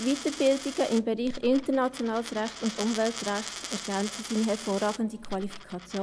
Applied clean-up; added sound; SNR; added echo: none; Coin (dropping); 11 dB; none.